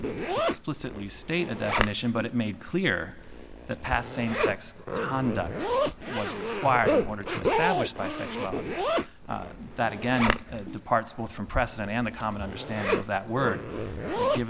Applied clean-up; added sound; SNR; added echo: none; Zipper (clothing); 1 dB; none.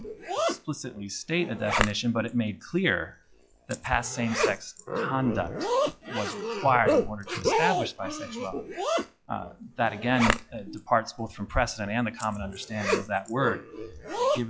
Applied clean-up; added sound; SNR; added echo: classical method log-MMSE.